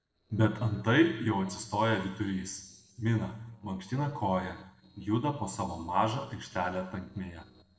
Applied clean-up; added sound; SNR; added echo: neural separator model SepFormer DNS4.